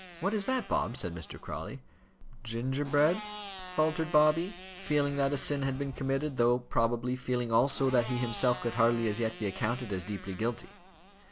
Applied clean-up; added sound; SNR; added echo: none; Motorcycle; 16 dB; none.